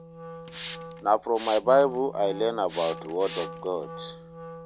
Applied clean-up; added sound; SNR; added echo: none; Wind instrument, woodwind instrument + Hiss; 11 dB; none.